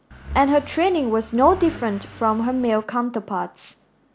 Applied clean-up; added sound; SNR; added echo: none; Accelerating, revving, vroom / Car; 16 dB; none.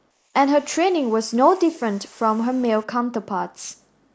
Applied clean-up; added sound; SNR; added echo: neural mask model Resemble Enhance denoiser.